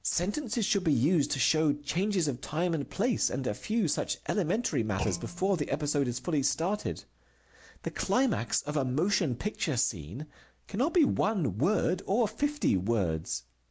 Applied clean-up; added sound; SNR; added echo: none; Thump, thud; 14 dB; none.